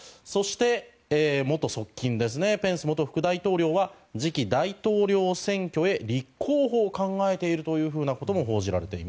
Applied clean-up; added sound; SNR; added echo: none; none; none; none.